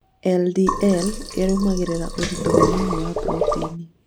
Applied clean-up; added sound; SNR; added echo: none; Sink (filling or washing); 1 dB; none.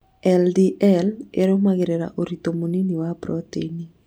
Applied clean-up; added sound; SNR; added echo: none; none; none; none.